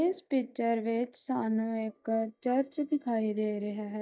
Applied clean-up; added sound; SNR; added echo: neural mask model DeepFilterNet 3.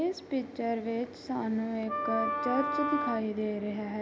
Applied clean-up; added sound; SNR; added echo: none; Wind instrument, woodwind instrument; 1 dB; none.